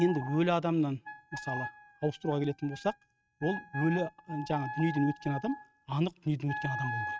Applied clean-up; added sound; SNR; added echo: neural mask model RNNoise.